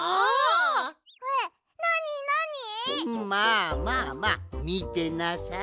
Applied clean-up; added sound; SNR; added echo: none; none; none; none.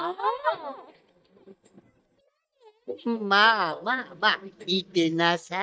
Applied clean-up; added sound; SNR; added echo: neural mask model DeepFilterNet 3.